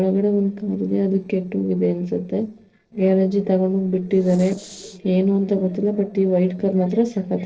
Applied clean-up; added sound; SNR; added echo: neural separator model SepFormer DNS4.